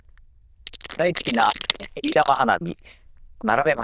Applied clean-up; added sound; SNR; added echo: neural diffusion model UNIVERSE++.